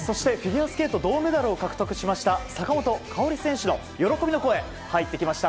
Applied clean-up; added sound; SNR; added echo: none; none; none; none.